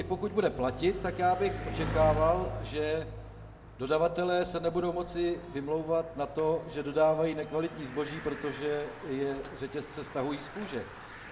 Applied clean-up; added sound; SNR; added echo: none; Bicycle; 10 dB; reverberation time 0.4 s.